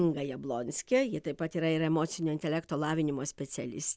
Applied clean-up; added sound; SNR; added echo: none; none; none; none.